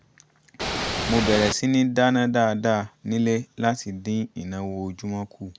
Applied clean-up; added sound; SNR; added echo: none; Ocean / Boat, Water vehicle; 2 dB; none.